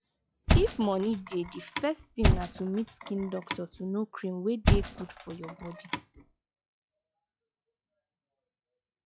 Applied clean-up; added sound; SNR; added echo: classical method log-MMSE.